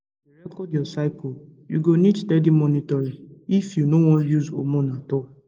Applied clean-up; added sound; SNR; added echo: neural mask model Resemble Enhance denoiser.